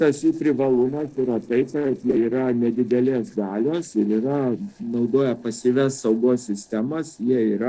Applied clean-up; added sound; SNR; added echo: neural separator model SepFormer DNS4.